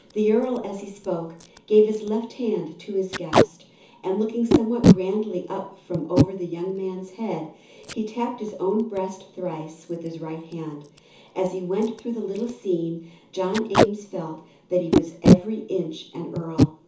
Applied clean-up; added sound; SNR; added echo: none; Packing tape, duct tape; -1 dB; reverberation time 0.9 s.